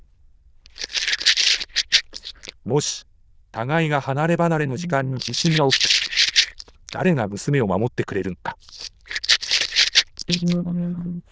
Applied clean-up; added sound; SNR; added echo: neural diffusion model UNIVERSE++.